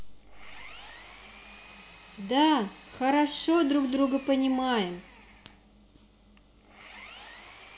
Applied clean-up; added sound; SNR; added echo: none; Engine; 19 dB; reverberation time 0.5 s.